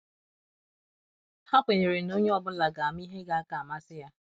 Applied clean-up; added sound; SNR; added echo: none; none; none; none.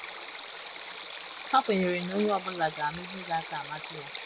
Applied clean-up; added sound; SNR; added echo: none; Stream; 3 dB; none.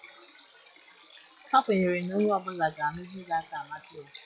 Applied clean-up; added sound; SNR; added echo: classical method log-MMSE.